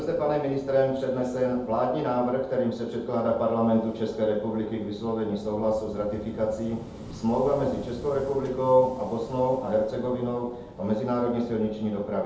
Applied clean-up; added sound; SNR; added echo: none; Waves, surf / Wind; 18 dB; reverberation time 0.8 s.